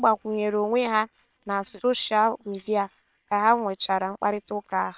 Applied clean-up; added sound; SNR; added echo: neural separator model SepFormer WHAM!.